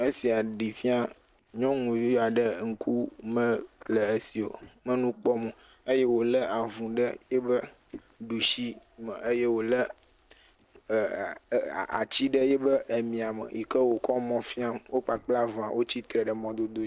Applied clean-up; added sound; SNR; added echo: neural separator model SepFormer DNS4.